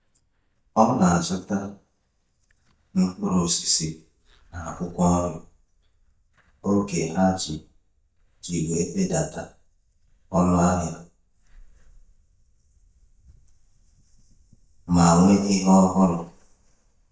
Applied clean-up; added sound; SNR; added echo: neural mask model DeepFilterNet 3.